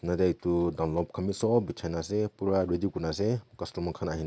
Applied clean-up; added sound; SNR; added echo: none; none; none; none.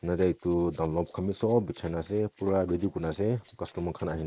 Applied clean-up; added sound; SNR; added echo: neural mask model Resemble Enhance denoiser.